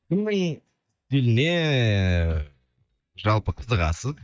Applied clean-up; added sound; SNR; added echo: neural mask model DeepFilterNet 3.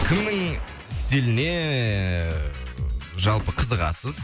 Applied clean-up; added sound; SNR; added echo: none; Gunshot, gunfire; 13 dB; none.